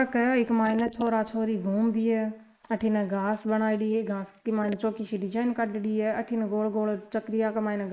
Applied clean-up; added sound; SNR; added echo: neural mask model Resemble Enhance denoiser.